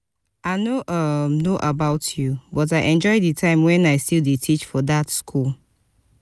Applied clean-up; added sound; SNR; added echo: none; none; none; none.